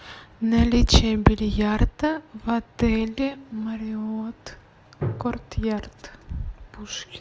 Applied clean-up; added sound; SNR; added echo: none; none; none; none.